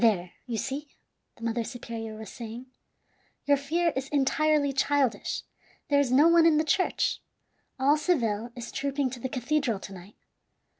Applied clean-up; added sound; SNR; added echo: none; none; none; none.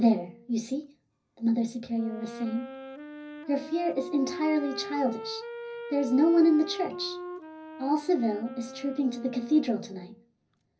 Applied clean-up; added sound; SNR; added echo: none; Wind instrument, woodwind instrument; 13 dB; reverberation time 0.4 s.